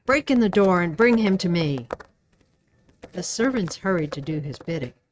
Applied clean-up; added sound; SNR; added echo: neural mask model RNNoise.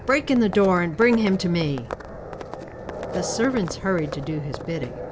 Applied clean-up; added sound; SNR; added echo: none; Livestock, farm animals, working animals; 10 dB; none.